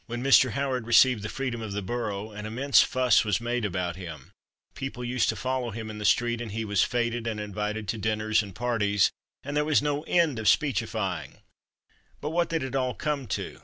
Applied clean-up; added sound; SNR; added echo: none; none; none; none.